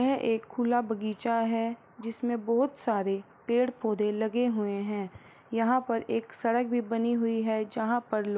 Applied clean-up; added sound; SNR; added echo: none; none; none; none.